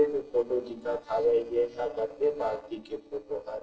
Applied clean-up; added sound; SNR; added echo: neural separator model SepFormer DNS4.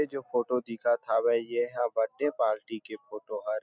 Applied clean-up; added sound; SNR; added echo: none; none; none; none.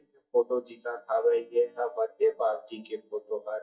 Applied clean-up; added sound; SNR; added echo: neural mask model DeepFilterNet 3.